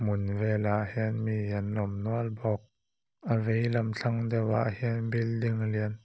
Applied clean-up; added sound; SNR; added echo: none; none; none; none.